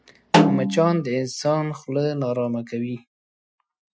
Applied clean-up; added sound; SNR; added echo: classical method Wiener filter.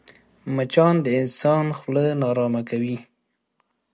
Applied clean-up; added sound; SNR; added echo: none; none; none; none.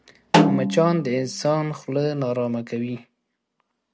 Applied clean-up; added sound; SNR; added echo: none; Snare drum; -1 dB; none.